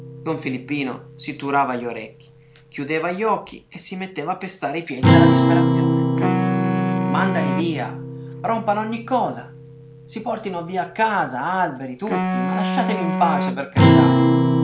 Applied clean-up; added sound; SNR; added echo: none; Wind instrument, woodwind instrument + Acoustic guitar; -4 dB; none.